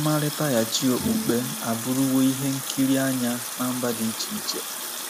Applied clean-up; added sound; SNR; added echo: none; Water tap, faucet + Bowed string instrument; 6 dB; none.